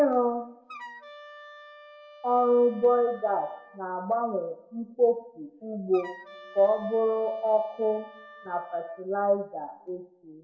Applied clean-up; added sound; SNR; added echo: none; Wind instrument, woodwind instrument; 20 dB; reverberation time 0.6 s.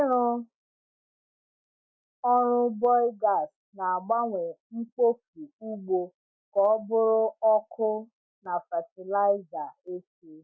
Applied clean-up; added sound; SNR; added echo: none; none; none; none.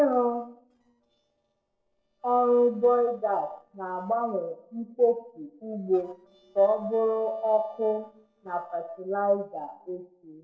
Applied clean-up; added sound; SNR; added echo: neural separator model SepFormer DNS4.